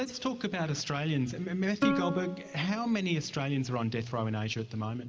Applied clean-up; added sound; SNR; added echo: none; Plucked string instrument; 5 dB; none.